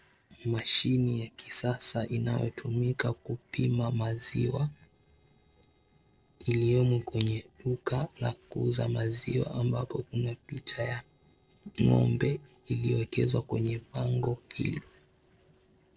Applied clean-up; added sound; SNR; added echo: neural separator model SepFormer DNS4.